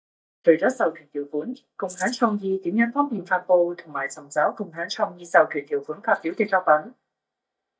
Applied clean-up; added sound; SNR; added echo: neural mask model DeepFilterNet 3.